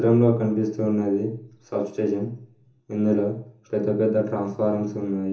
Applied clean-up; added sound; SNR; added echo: none; none; none; reverberation time 0.7 s.